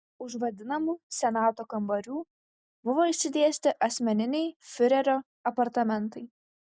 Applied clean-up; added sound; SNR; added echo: none; none; none; none.